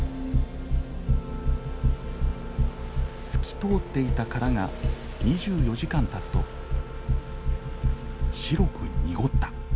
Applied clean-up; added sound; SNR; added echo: none; Wind instrument, woodwind instrument + Aircraft; 18 dB; none.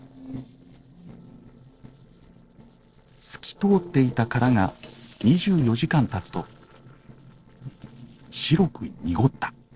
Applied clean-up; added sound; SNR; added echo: neural separator model SepFormer DNS4.